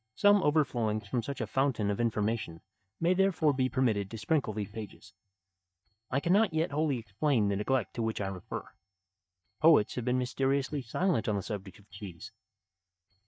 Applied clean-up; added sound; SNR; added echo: neural mask model DeepFilterNet 3.